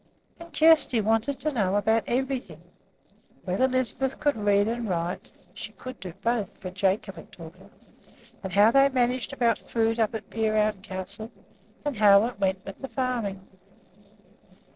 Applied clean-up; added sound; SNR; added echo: neural separator model SepFormer DNS4.